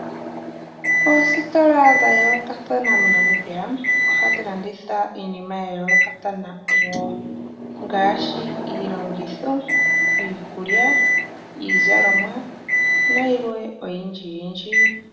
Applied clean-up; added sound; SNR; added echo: none; Microwave oven; -3 dB; reverberation time 0.8 s.